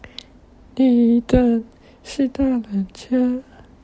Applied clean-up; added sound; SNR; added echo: none; none; none; none.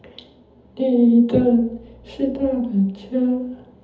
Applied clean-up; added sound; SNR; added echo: none; none; none; reverberation time 0.7 s.